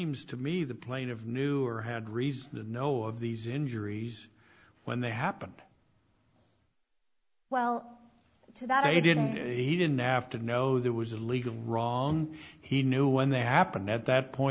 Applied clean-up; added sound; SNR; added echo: none; none; none; none.